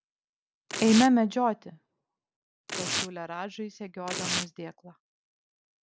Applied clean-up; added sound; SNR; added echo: none; Tearing; 6 dB; none.